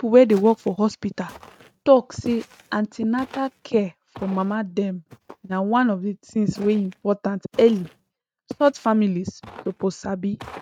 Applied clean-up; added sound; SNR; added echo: neural mask model RNNoise.